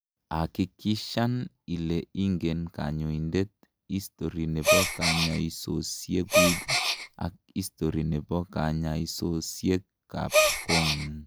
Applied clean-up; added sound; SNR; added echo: none; Gasp; -4 dB; none.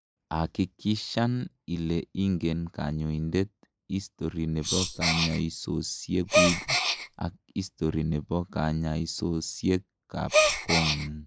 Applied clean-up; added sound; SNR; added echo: neural mask model Resemble Enhance denoiser.